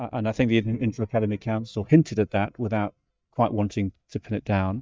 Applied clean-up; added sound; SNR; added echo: neural mask model DeepFilterNet 3.